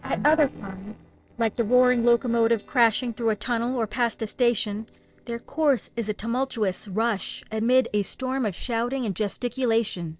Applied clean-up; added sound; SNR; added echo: neural separator model SepFormer DNS4.